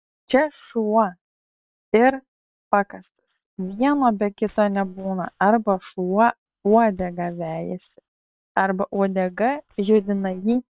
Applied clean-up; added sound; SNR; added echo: neural separator model SepFormer WHAM!.